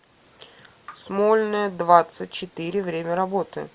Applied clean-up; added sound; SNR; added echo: none; none; none; none.